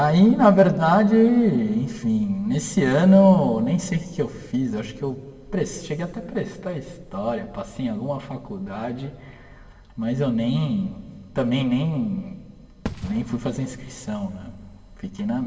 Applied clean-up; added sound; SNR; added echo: none; Fireworks; 16 dB; reverberation time 1.8 s.